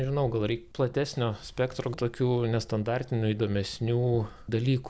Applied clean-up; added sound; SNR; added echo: none; none; none; none.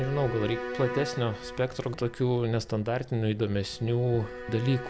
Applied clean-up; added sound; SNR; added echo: none; Bowed string instrument; 11 dB; none.